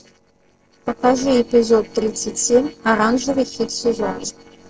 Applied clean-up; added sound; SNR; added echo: neural separator model SepFormer DNS4.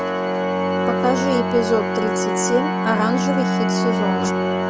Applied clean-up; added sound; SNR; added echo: none; Organ; -3 dB; none.